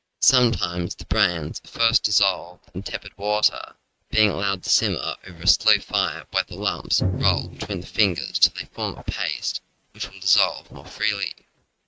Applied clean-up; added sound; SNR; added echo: neural mask model RNNoise.